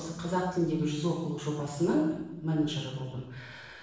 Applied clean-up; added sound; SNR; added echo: none; none; none; reverberation time 0.9 s.